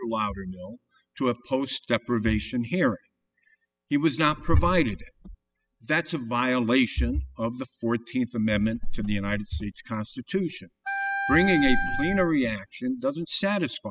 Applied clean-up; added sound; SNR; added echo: classical method spectral subtraction.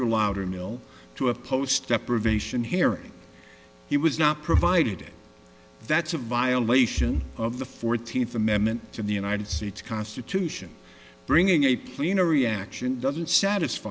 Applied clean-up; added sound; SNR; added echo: none; none; none; none.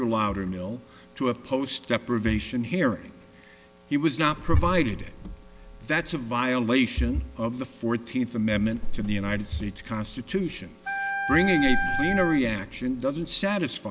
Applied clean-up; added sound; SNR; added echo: none; Car + Wind instrument, woodwind instrument; 4 dB; none.